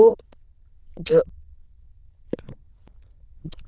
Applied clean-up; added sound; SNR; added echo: neural diffusion model UNIVERSE++.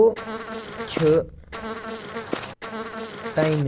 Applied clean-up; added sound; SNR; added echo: none; Buzz; 7 dB; none.